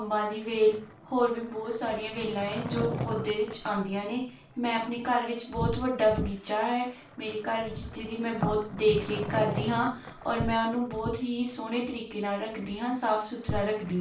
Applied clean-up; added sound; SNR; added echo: none; Skateboard; 13 dB; reverberation time 0.3 s.